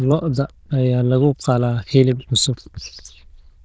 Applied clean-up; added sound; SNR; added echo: neural diffusion model UNIVERSE++.